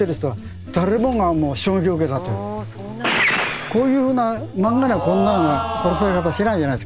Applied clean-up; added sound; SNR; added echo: none; none; none; none.